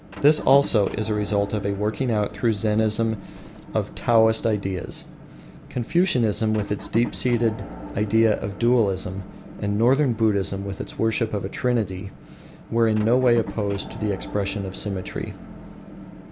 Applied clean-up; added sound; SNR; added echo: none; Motor vehicle (road) / Engine; 14 dB; none.